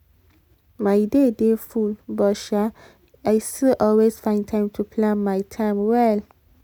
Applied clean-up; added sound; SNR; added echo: none; none; none; none.